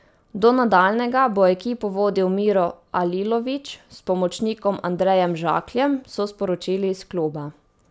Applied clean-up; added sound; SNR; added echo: none; none; none; none.